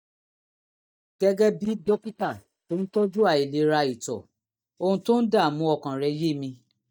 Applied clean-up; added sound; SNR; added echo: neural mask model DeepFilterNet 3.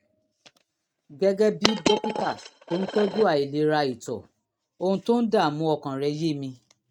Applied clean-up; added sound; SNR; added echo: neural mask model RNNoise.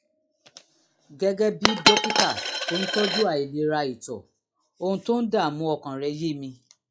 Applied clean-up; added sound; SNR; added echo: classical method log-MMSE.